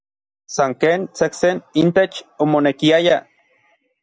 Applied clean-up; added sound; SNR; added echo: none; none; none; none.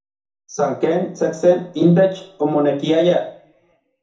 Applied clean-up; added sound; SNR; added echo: none; none; none; reverberation time 0.6 s.